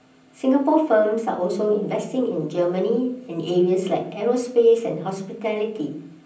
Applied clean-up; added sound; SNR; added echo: none; none; none; reverberation time 0.6 s.